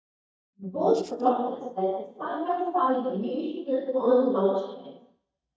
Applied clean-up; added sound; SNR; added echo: neural mask model DeepFilterNet 3.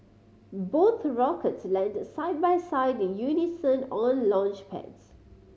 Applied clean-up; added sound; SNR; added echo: none; none; none; none.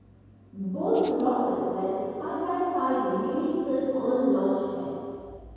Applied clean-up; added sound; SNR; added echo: none; Rattle (instrument); 19 dB; reverberation time 2.1 s.